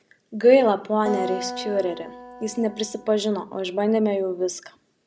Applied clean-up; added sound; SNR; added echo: none; Acoustic guitar; 13 dB; none.